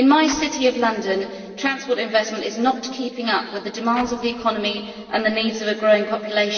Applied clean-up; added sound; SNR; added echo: neural separator model SepFormer DNS4.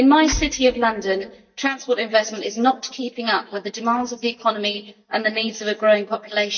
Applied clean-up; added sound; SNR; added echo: neural mask model DeepFilterNet 3.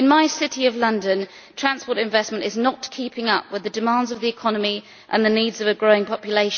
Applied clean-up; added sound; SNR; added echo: none; none; none; none.